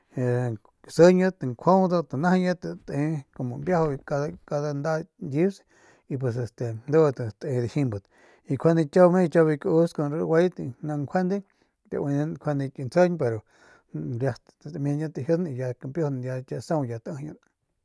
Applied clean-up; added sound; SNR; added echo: none; none; none; none.